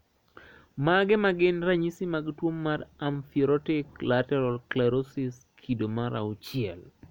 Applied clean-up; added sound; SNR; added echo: none; none; none; none.